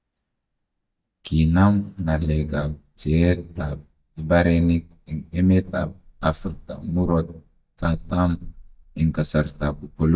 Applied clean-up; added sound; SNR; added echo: neural mask model DeepFilterNet 3.